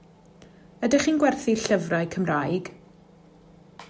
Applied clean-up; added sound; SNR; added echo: none; none; none; none.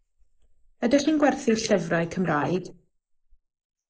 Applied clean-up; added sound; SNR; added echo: neural mask model Resemble Enhance denoiser.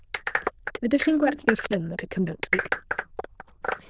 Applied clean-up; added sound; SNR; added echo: neural diffusion model UNIVERSE++.